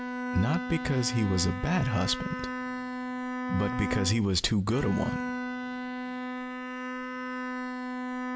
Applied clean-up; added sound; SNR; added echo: none; Bowed string instrument; 3 dB; none.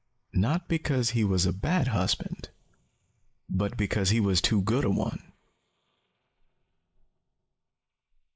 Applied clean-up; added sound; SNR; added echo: neural mask model Resemble Enhance denoiser.